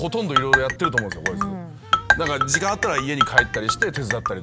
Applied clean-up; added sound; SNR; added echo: none; Marimba, xylophone; -4 dB; none.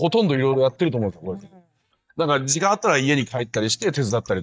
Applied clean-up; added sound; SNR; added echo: neural mask model DeepFilterNet 3.